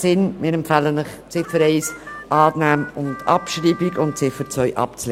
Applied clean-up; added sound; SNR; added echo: none; Harmonica; 17 dB; none.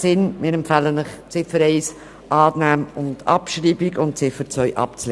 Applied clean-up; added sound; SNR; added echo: none; none; none; none.